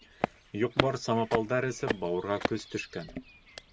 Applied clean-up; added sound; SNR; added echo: none; Walk, footsteps; 4 dB; none.